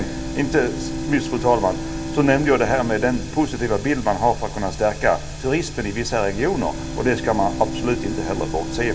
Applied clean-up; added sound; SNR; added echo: none; Bowed string instrument; 10 dB; reverberation time 0.3 s.